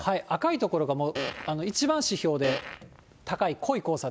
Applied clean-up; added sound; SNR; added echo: none; Fart; 10 dB; none.